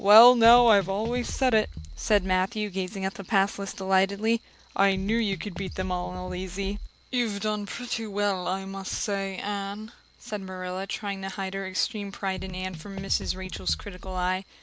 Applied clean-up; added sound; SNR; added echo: none; Drum kit; 10 dB; none.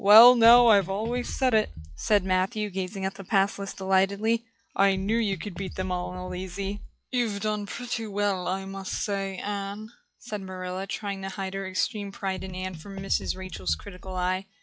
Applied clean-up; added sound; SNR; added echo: classical method log-MMSE.